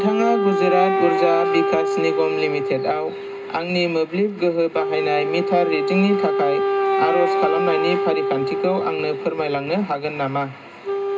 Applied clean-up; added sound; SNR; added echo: none; Wind instrument, woodwind instrument; 0 dB; reverberation time 0.2 s.